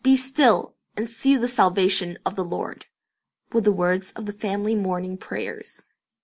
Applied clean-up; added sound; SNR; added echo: none; none; none; none.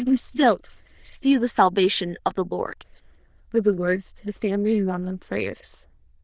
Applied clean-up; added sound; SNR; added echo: neural diffusion model UNIVERSE++.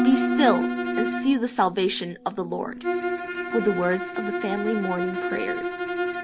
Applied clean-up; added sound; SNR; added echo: none; Harp + Bowed string instrument; 1 dB; none.